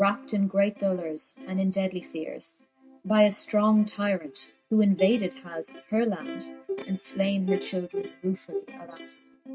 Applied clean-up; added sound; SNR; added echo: neural mask model RNNoise.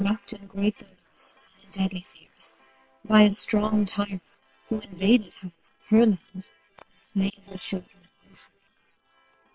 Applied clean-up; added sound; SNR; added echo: neural separator model SepFormer WHAM!.